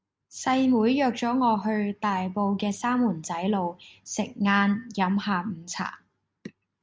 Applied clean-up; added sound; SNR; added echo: none; none; none; none.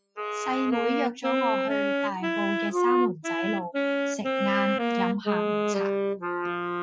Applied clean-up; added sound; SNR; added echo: classical method Wiener filter.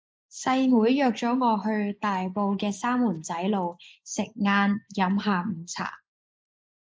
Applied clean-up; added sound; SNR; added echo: neural mask model Resemble Enhance denoiser.